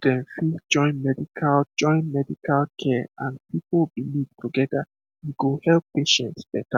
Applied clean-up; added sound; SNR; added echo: none; none; none; none.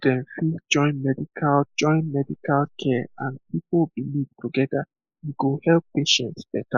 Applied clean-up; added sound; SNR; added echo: neural mask model Resemble Enhance denoiser.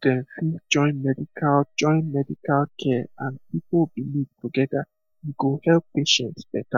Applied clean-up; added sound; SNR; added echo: neural mask model DeepFilterNet 3.